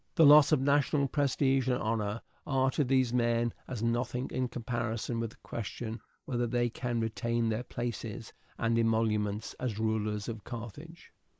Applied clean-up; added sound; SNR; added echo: neural mask model Resemble Enhance denoiser.